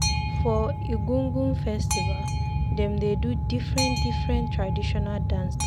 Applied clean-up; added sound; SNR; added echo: none; Boat, Water vehicle; -5 dB; none.